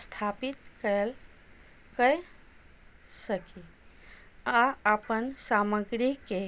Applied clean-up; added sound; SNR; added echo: none; none; none; none.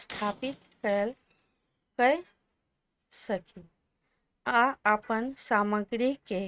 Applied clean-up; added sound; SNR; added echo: neural mask model RNNoise.